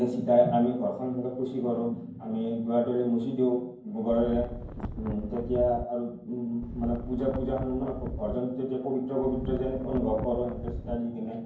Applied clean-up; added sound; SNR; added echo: none; Wind; 8 dB; reverberation time 0.9 s.